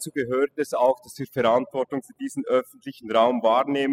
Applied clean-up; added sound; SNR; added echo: classical method spectral subtraction.